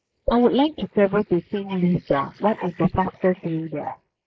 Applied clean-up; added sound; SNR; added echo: neural mask model Resemble Enhance denoiser.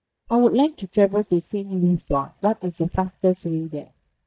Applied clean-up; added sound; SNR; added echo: neural mask model DeepFilterNet 3.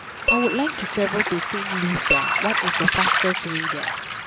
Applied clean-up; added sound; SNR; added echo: none; Tap / Glass + Waves, surf; -3 dB; none.